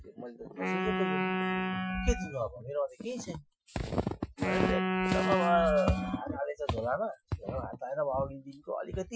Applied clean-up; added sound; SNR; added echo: classical method Wiener filter.